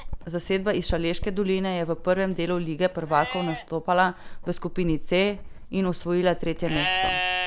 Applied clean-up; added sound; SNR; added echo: none; Livestock, farm animals, working animals + Writing; 5 dB; none.